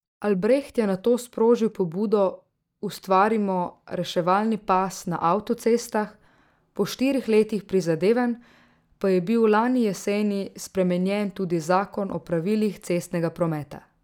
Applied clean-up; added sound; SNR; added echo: neural mask model DeepFilterNet 3.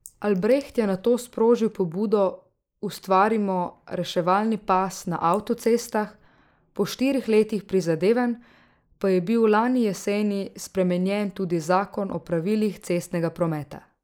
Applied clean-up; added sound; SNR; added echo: neural mask model Resemble Enhance denoiser.